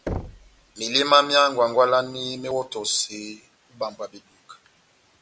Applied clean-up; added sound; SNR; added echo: none; Knock; 14 dB; none.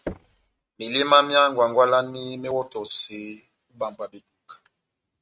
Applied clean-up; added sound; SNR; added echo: neural mask model RNNoise.